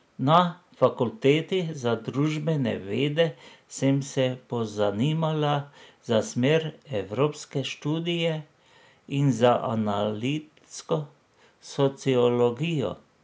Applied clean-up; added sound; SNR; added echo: none; none; none; none.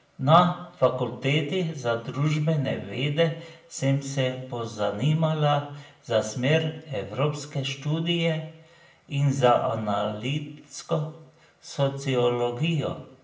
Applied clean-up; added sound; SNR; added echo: none; none; none; reverberation time 0.5 s.